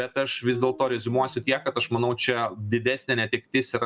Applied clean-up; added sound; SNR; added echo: none; Guitar; 19 dB; none.